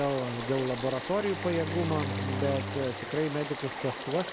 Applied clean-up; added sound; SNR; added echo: none; Bowed string instrument + Stream / Frog; 5 dB; none.